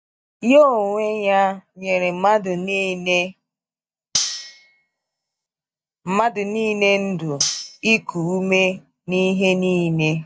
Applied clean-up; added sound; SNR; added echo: neural mask model DeepFilterNet 3.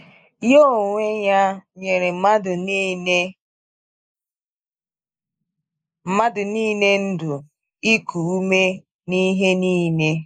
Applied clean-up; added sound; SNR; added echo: neural mask model Resemble Enhance denoiser.